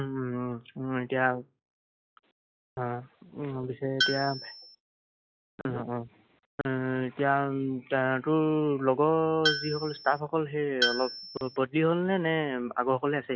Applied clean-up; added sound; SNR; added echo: classical method log-MMSE.